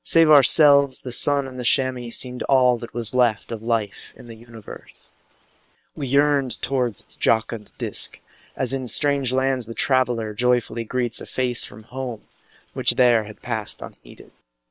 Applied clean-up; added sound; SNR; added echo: neural separator model SepFormer WHAM!.